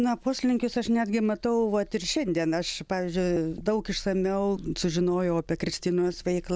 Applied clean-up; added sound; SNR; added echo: none; none; none; none.